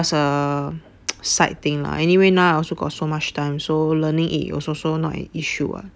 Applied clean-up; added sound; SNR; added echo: none; none; none; none.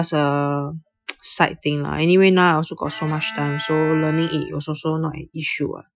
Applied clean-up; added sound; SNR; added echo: classical method Wiener filter.